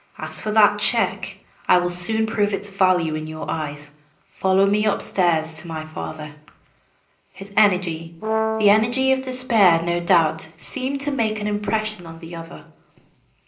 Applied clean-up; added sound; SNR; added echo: neural separator model SepFormer DNS4.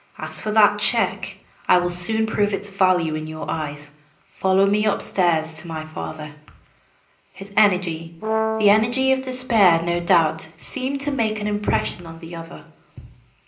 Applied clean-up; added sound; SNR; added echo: none; Brass instrument; 3 dB; reverberation time 0.5 s.